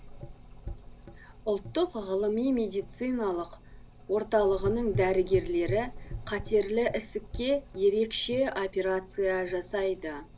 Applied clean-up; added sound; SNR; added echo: none; Gurgling / Engine; 12 dB; none.